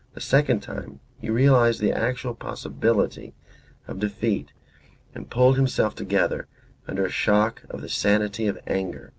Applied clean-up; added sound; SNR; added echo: none; none; none; none.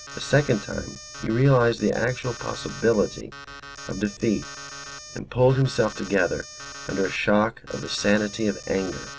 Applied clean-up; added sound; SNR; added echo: none; Alarm; 15 dB; none.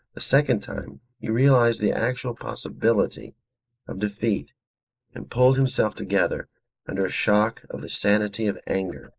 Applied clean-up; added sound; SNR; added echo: neural mask model Resemble Enhance denoiser.